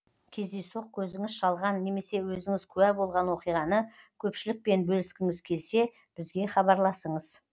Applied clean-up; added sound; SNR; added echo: none; none; none; none.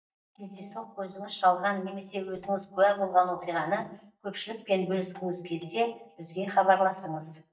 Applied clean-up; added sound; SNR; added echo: neural mask model DeepFilterNet 3.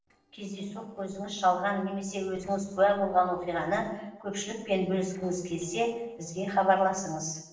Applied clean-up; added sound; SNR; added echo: neural separator model SepFormer DNS4.